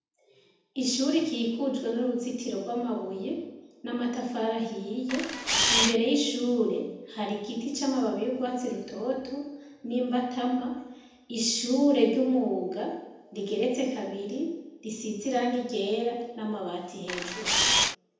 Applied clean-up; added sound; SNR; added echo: none; Camera; -4 dB; reverberation time 0.9 s.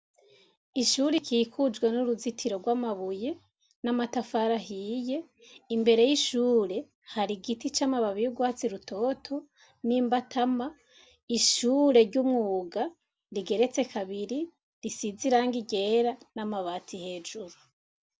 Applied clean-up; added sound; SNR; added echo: none; none; none; none.